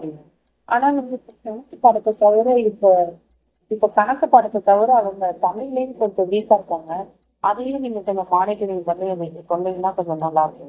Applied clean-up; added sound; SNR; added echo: neural mask model DeepFilterNet 3.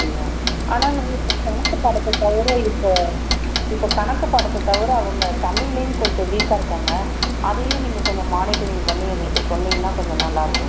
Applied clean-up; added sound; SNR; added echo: none; Clock; -2 dB; none.